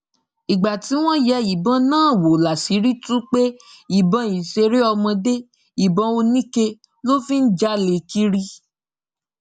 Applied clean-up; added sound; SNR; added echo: none; none; none; none.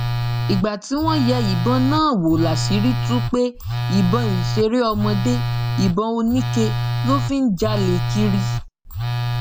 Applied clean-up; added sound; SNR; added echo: none; Telephone; 2 dB; none.